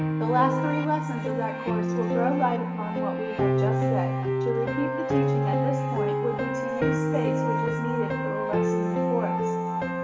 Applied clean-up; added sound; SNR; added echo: none; Piano; -5 dB; reverberation time 2.0 s.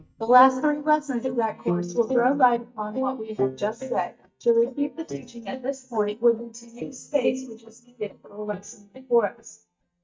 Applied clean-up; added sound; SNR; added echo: neural mask model DeepFilterNet 3.